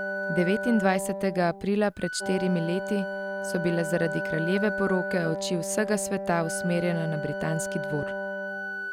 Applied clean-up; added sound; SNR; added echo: none; Wind instrument, woodwind instrument + Wind instrument, woodwind instrument; 4 dB; none.